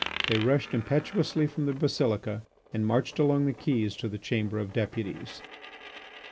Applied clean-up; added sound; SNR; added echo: none; Coin (dropping); 13 dB; none.